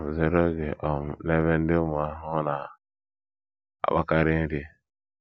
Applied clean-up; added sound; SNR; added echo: none; none; none; none.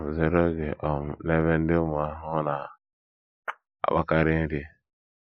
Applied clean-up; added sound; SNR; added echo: neural mask model Resemble Enhance denoiser.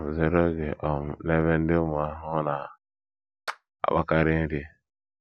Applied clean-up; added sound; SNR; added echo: none; Clapping; 17 dB; none.